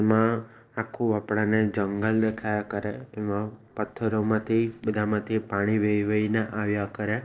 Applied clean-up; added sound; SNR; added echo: neural separator model SepFormer DNS4.